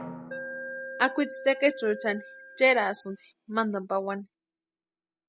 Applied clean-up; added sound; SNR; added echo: none; Alarm + Drum; 13 dB; none.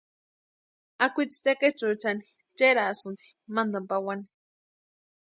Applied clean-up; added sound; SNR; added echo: none; none; none; none.